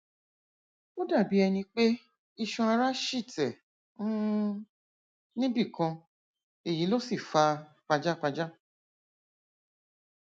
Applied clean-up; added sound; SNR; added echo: none; none; none; none.